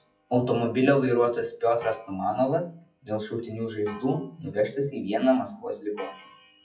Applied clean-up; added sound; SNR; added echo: classical method WPE with log-MMSE.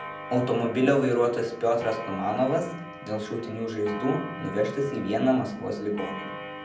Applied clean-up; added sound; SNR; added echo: none; Clock; 13 dB; reverberation time 0.6 s.